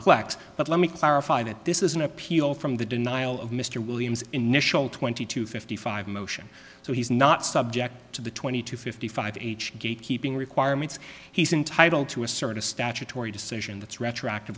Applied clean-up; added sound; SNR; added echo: none; none; none; none.